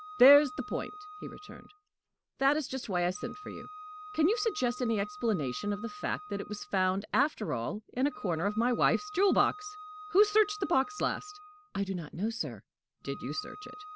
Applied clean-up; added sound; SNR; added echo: none; Wind instrument, woodwind instrument; 16 dB; none.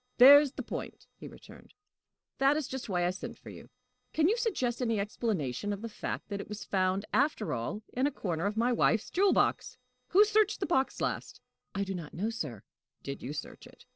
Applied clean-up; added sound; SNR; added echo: neural separator model SepFormer DNS4.